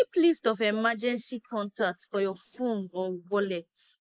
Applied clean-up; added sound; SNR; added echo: neural mask model Resemble Enhance denoiser.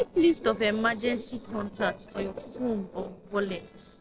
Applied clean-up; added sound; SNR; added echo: neural separator model SepFormer DNS4.